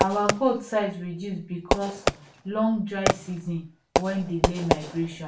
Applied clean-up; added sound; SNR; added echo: none; Fireworks; 0 dB; reverberation time 0.3 s.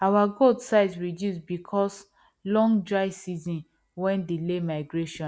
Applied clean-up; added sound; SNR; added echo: none; none; none; none.